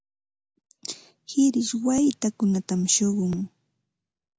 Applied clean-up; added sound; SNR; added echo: none; none; none; none.